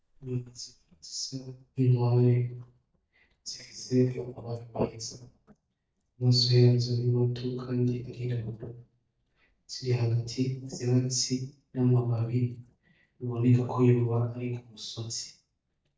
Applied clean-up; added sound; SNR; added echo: neural mask model DeepFilterNet 3.